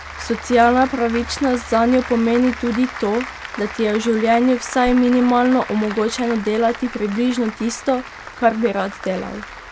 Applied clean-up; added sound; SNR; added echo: none; Applause; 14 dB; none.